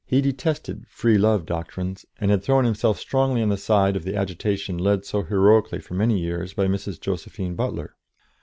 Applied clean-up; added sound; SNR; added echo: none; none; none; none.